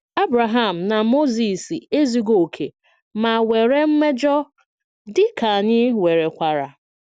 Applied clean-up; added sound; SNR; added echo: none; none; none; none.